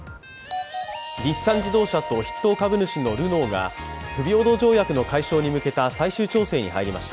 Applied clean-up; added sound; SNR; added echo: none; none; none; none.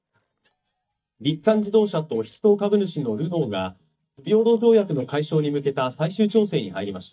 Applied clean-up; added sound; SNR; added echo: neural mask model DeepFilterNet 3.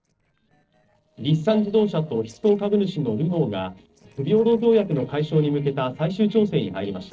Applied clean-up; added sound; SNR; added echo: neural separator model SepFormer DNS4.